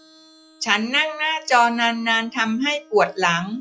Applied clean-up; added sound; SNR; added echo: classical method log-MMSE.